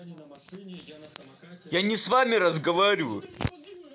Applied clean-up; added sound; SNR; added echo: none; none; none; none.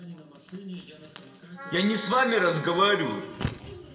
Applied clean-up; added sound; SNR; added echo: none; Wind instrument, woodwind instrument; 14 dB; reverberation time 2.6 s.